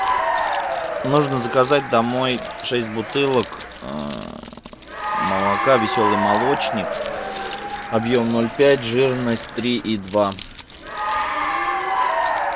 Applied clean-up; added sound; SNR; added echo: none; Keys jangling + Applause / Cheering; 3 dB; none.